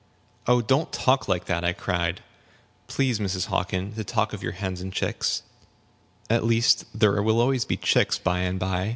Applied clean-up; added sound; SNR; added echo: none; none; none; none.